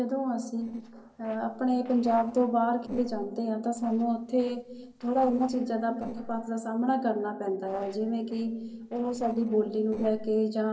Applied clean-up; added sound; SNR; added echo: neural separator model SepFormer DNS4.